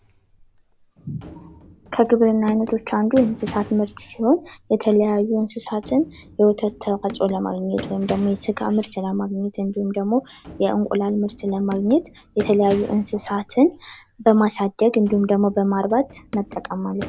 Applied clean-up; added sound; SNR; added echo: none; Run; 18 dB; none.